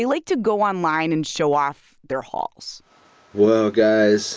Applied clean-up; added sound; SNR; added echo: none; none; none; none.